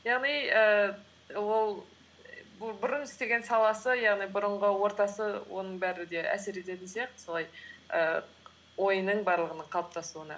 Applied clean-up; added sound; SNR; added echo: none; none; none; none.